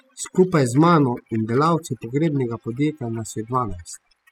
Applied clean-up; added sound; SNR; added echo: classical method spectral subtraction.